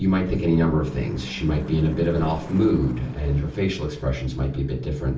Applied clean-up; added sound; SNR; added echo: none; Car passing by / Engine / Truck; 16 dB; reverberation time 0.3 s.